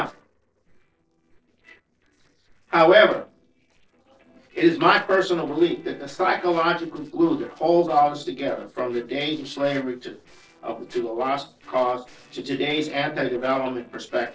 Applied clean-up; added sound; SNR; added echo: neural separator model SepFormer DNS4.